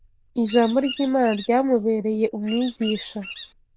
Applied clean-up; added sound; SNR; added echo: neural diffusion model UNIVERSE++.